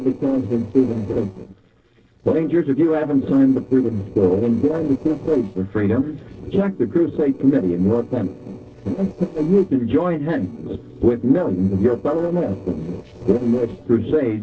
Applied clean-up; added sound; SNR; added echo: neural separator model SepFormer DNS4.